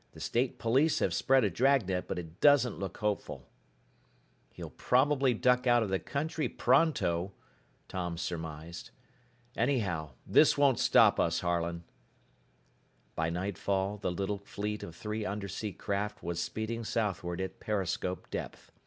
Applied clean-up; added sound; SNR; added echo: none; none; none; none.